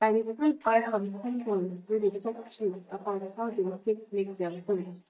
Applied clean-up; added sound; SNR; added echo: neural mask model DeepFilterNet 3.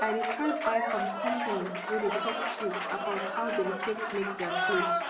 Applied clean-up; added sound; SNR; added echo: none; Applause / Cheering; -1 dB; reverberation time 0.7 s.